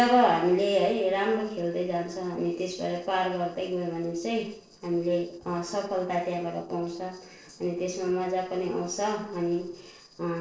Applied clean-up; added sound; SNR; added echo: neural separator model SepFormer DNS4.